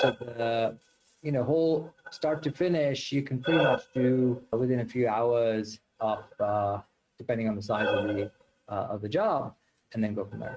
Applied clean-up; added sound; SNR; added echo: neural mask model RNNoise.